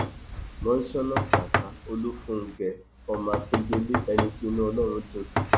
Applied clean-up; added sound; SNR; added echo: none; Knock; 0 dB; none.